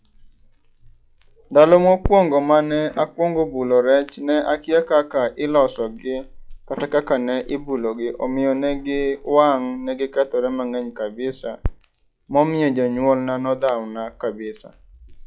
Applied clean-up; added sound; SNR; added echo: classical method log-MMSE.